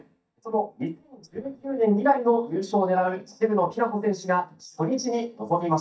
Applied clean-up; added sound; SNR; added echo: neural mask model DeepFilterNet 3.